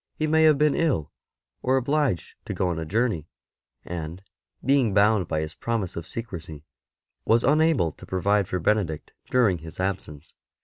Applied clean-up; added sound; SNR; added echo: none; none; none; none.